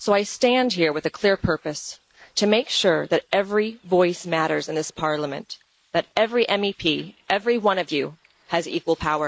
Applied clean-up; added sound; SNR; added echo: neural mask model Resemble Enhance denoiser.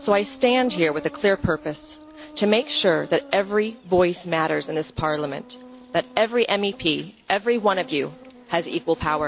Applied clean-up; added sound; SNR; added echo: none; Insect; 20 dB; none.